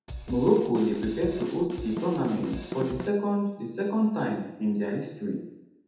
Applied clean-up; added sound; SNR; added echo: none; Drum / Drum kit; 9 dB; reverberation time 0.8 s.